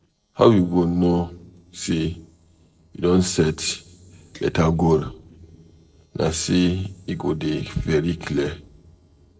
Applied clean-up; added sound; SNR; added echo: neural separator model SepFormer DNS4.